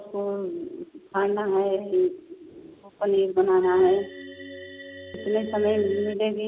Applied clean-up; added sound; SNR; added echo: none; Organ; 15 dB; none.